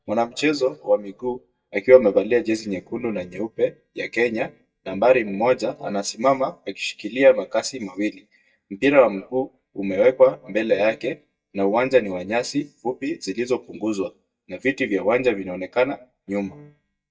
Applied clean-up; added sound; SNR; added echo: neural mask model DeepFilterNet 3.